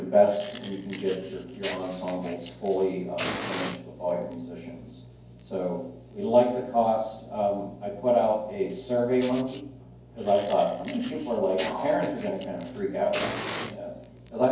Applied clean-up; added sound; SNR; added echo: none; Fire; 13 dB; reverberation time 0.9 s.